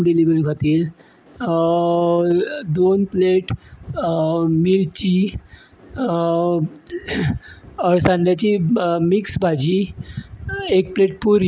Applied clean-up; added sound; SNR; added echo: none; none; none; none.